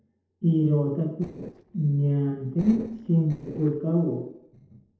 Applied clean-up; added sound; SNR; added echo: neural separator model SepFormer DNS4.